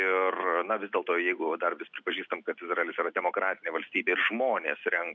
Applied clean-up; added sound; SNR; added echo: none; none; none; none.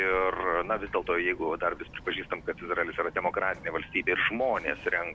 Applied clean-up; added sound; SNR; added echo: none; Bird vocalization, bird call, bird song; 18 dB; none.